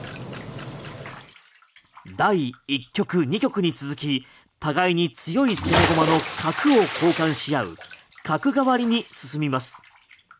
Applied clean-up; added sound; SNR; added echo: none; Bathtub (filling or washing) / Splash, splatter; 8 dB; none.